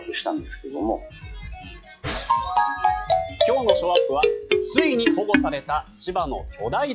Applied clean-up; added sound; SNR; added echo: classical method log-MMSE.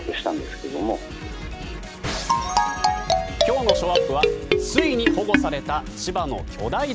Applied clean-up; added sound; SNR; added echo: none; Marimba, xylophone; -3 dB; none.